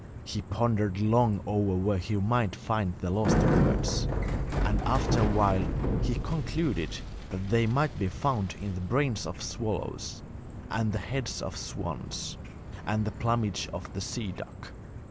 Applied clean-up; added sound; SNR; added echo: none; Bicycle; 3 dB; none.